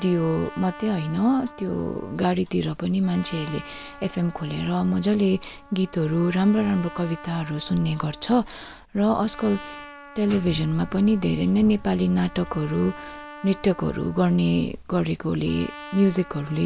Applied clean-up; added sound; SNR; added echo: none; Trumpet; 19 dB; none.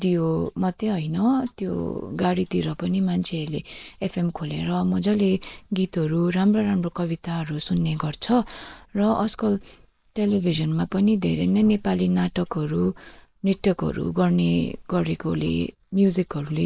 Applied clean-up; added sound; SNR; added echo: neural mask model Resemble Enhance denoiser.